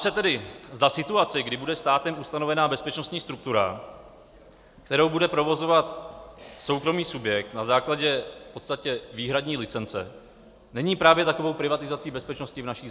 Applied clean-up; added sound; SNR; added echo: none; none; none; none.